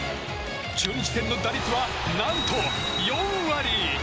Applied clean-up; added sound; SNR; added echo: none; none; none; none.